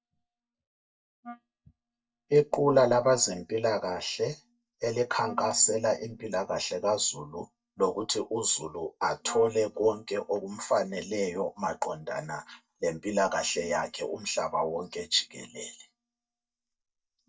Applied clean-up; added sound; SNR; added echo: neural mask model DeepFilterNet 3.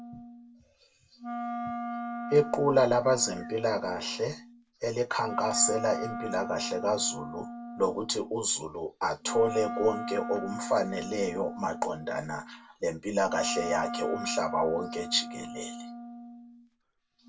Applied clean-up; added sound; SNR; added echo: none; Wind instrument, woodwind instrument; 8 dB; reverberation time 0.2 s.